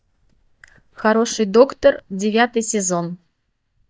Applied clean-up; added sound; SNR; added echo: neural mask model DeepFilterNet 3.